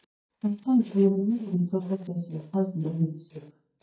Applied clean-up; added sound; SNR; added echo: neural mask model DeepFilterNet 3.